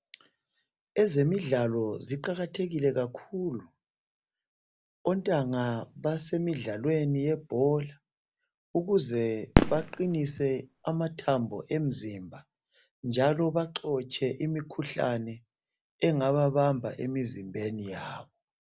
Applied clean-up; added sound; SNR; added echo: none; Fireworks; 0 dB; none.